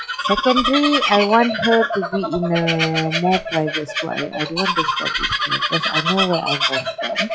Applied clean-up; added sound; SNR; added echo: classical method log-MMSE.